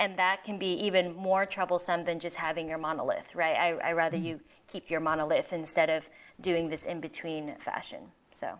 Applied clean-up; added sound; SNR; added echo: none; none; none; none.